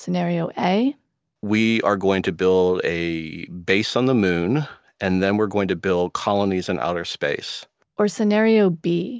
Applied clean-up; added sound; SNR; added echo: none; none; none; none.